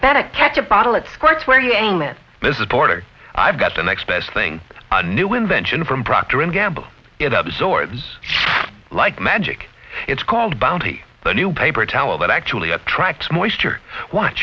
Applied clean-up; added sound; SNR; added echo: none; none; none; none.